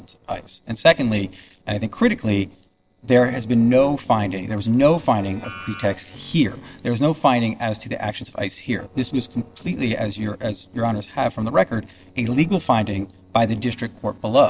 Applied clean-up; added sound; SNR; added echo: neural separator model SepFormer DNS4.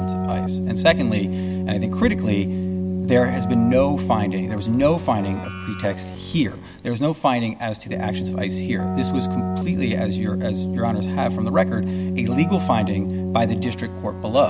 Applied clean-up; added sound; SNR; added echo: none; Keyboard (musical); 2 dB; none.